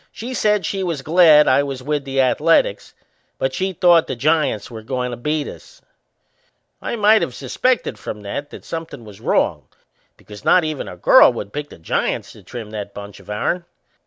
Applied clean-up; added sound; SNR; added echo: none; none; none; none.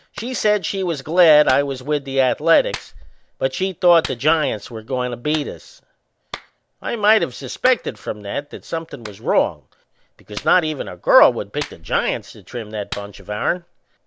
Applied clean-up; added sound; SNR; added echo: none; Clapping; 19 dB; none.